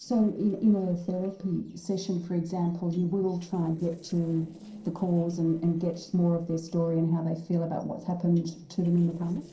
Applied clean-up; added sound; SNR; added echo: neural separator model SepFormer DNS4.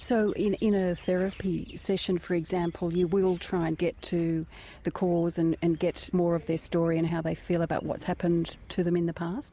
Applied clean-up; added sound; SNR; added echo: none; none; none; none.